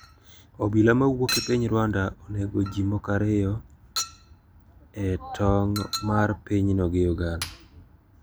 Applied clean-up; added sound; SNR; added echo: none; Chink, clink; 13 dB; none.